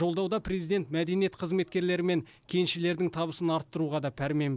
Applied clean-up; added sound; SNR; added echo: none; none; none; none.